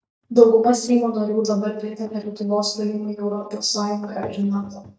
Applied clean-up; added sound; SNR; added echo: neural mask model DeepFilterNet 3.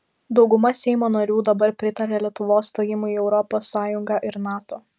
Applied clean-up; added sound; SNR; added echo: none; none; none; none.